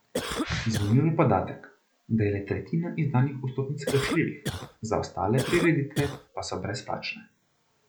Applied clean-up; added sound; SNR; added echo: none; Cough; 6 dB; none.